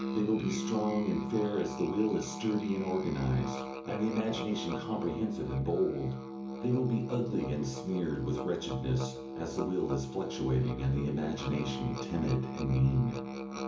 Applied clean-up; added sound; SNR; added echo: none; Musical instrument; 7 dB; reverberation time 0.7 s.